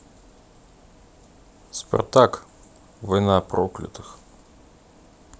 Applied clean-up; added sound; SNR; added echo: none; none; none; none.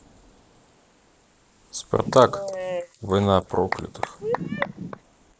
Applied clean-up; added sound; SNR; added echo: neural mask model Resemble Enhance denoiser.